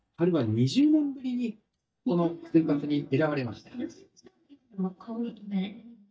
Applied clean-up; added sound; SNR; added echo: neural mask model DeepFilterNet 3.